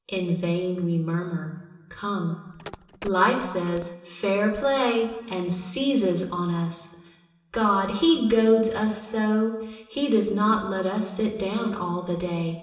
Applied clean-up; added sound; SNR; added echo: none; Telephone; 18 dB; reverberation time 1.0 s.